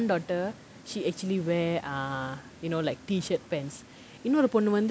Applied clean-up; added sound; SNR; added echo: none; none; none; none.